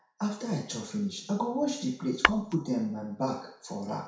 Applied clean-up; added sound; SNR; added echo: none; Tap / Glass; -3 dB; reverberation time 0.6 s.